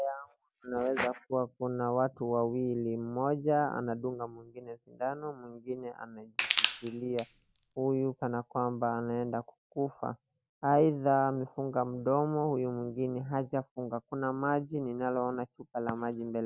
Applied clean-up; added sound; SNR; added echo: none; Crushing; 0 dB; none.